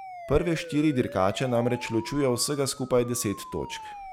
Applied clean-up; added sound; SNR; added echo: none; Siren; 14 dB; none.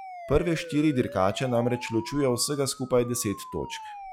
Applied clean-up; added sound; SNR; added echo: classical method log-MMSE.